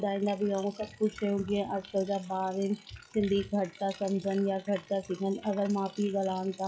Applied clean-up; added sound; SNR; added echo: classical method WPE with log-MMSE.